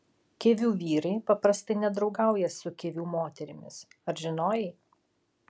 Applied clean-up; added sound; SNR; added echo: none; none; none; none.